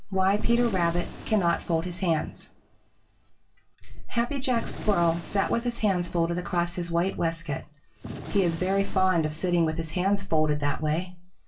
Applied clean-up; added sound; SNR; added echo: none; Gunshot, gunfire; 16 dB; reverberation time 0.2 s.